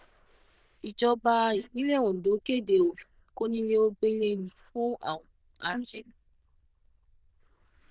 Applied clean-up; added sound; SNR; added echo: neural diffusion model UNIVERSE++.